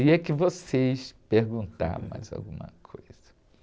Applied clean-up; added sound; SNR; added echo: none; none; none; none.